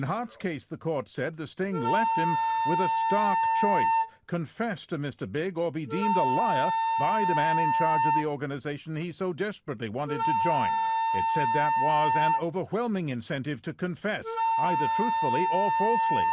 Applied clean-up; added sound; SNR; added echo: none; Wind instrument, woodwind instrument; -3 dB; none.